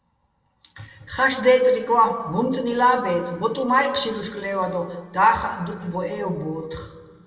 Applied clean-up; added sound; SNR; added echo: none; none; none; reverberation time 1.5 s.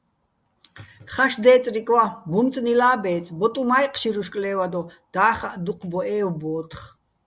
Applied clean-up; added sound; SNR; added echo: none; none; none; none.